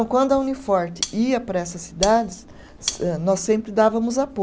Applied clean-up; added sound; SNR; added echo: none; Cutlery, silverware; 11 dB; none.